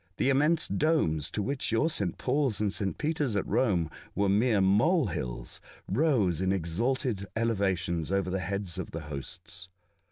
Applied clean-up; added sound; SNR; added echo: none; none; none; none.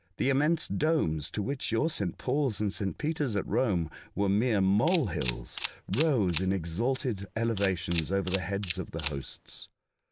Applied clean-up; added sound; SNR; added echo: neural mask model Resemble Enhance denoiser.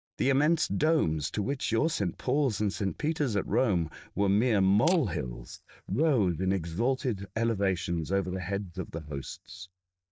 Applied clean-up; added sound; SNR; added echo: neural mask model DeepFilterNet 3.